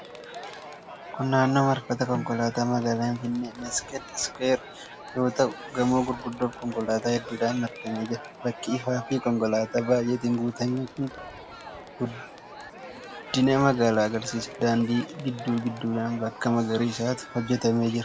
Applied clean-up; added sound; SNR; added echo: none; Snare drum + Crowd; 15 dB; none.